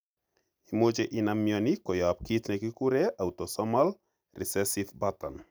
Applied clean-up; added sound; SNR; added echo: none; none; none; none.